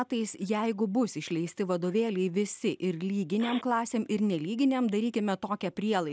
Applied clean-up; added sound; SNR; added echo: none; none; none; none.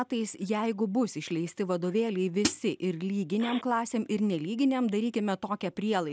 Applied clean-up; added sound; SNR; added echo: none; Hi-hat; 2 dB; none.